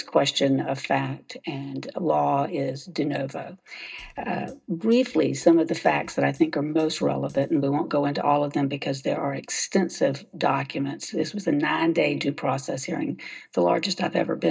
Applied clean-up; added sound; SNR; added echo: neural mask model DeepFilterNet 3.